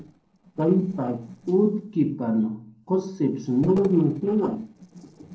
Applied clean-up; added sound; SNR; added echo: neural separator model SepFormer DNS4.